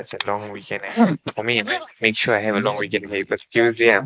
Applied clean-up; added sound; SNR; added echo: neural mask model Resemble Enhance denoiser.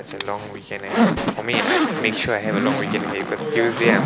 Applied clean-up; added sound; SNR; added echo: none; Zipper (clothing); -1 dB; none.